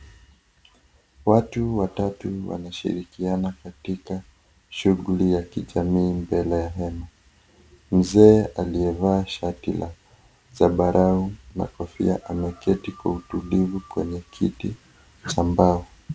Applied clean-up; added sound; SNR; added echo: none; none; none; none.